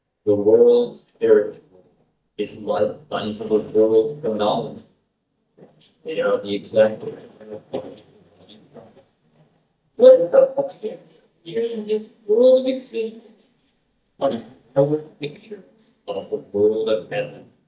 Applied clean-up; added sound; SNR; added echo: neural mask model DeepFilterNet 3.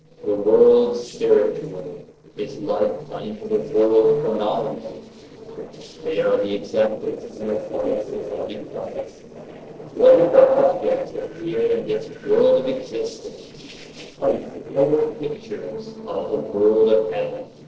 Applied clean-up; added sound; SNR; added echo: neural separator model SepFormer DNS4.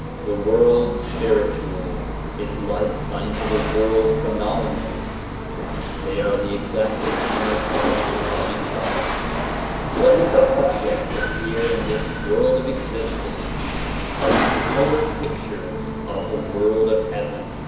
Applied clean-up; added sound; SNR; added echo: none; Rattle / Chatter / Hiss / Engine / Mechanisms; 2 dB; reverberation time 1.0 s.